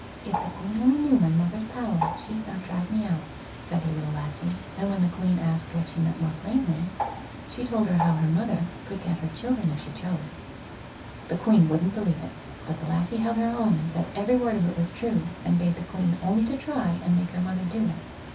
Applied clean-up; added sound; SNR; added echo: none; Bird; 11 dB; reverberation time 0.3 s.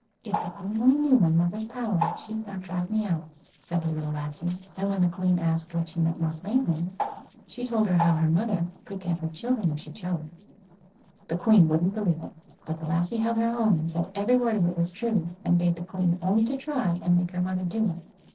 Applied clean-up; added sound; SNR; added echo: neural separator model SepFormer DNS4.